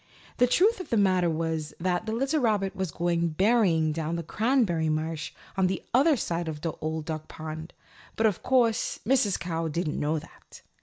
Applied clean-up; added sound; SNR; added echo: none; none; none; none.